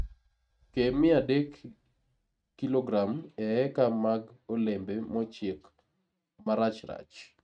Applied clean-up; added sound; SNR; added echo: neural mask model RNNoise.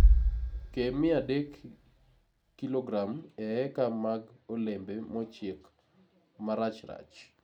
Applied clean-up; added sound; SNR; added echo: none; Bass drum; -2 dB; none.